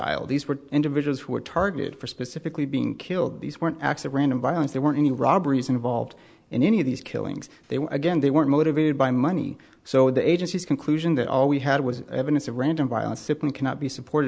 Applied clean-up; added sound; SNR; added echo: none; none; none; none.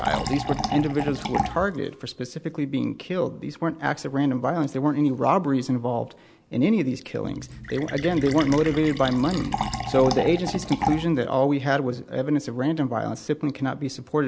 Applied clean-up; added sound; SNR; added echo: none; Fill (with liquid); 9 dB; none.